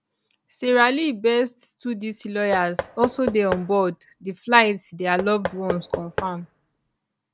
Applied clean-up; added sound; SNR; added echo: none; Knock / Wood; 9 dB; none.